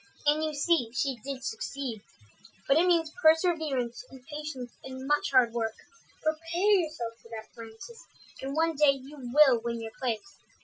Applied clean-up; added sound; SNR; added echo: classical method Wiener filter.